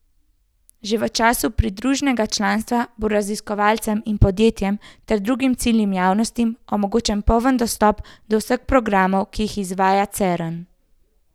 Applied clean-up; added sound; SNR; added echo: none; none; none; none.